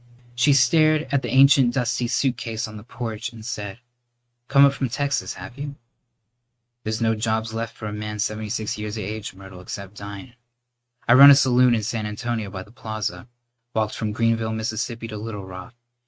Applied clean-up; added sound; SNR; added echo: neural mask model RNNoise.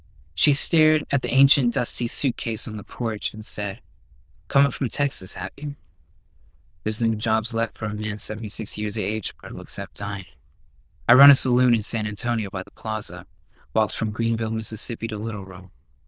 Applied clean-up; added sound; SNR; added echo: neural diffusion model UNIVERSE++.